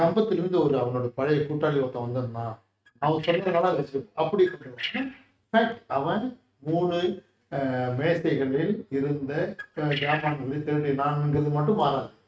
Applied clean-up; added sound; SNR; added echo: neural mask model RNNoise.